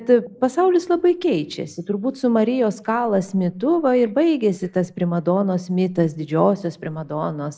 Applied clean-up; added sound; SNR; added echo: neural mask model Resemble Enhance denoiser.